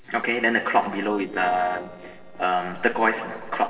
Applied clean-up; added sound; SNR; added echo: neural separator model SepFormer DNS4.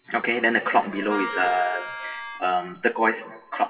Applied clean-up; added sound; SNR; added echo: classical method WPE with log-MMSE.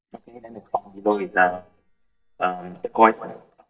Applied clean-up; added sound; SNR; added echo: neural mask model DeepFilterNet 3.